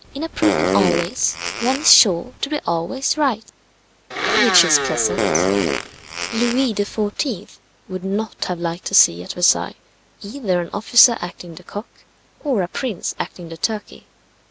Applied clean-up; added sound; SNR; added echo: none; Domestic sounds, home sounds + Fart; 1 dB; none.